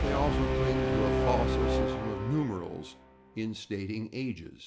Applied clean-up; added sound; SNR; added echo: none; Brass instrument; -3 dB; none.